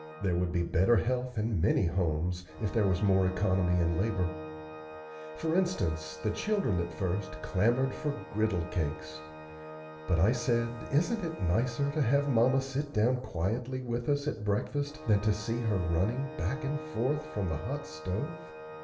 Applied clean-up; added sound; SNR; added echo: none; Organ; 14 dB; reverberation time 1.3 s.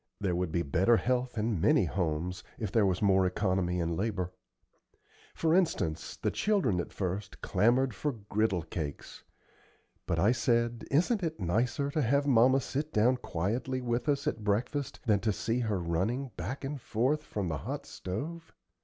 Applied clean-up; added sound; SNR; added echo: none; none; none; none.